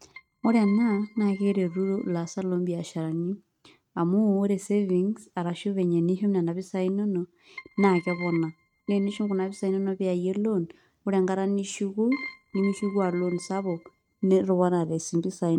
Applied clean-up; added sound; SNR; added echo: neural mask model RNNoise.